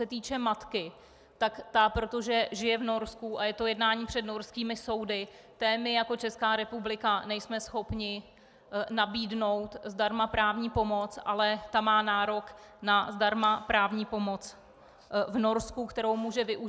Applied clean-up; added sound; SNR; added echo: none; none; none; none.